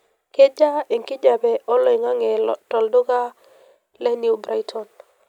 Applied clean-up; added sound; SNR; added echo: none; none; none; none.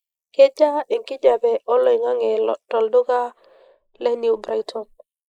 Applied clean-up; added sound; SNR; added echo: neural mask model Resemble Enhance denoiser.